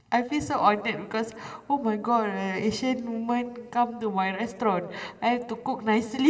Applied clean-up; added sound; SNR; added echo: none; none; none; reverberation time 2.5 s.